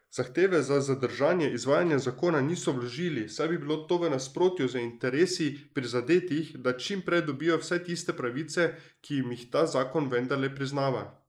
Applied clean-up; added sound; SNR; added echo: neural mask model Resemble Enhance denoiser.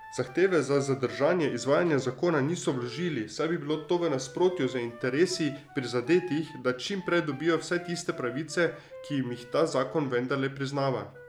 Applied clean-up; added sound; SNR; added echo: none; Wind instrument, woodwind instrument; 19 dB; none.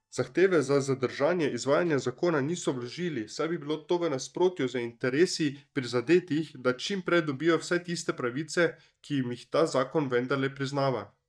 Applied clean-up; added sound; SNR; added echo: neural mask model DeepFilterNet 3.